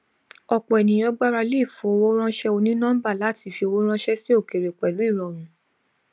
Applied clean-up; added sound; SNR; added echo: none; none; none; none.